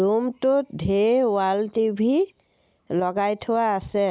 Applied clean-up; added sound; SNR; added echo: none; none; none; none.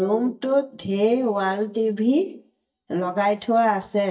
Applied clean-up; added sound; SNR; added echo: neural mask model DeepFilterNet 3.